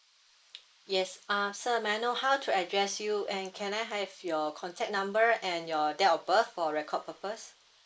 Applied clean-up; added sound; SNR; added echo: neural mask model Resemble Enhance denoiser.